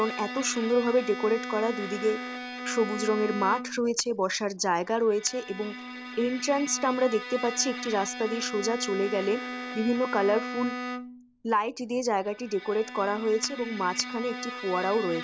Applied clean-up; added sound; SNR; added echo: none; Bowed string instrument; 9 dB; none.